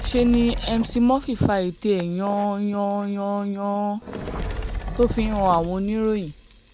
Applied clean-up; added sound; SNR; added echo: none; Fire; 10 dB; none.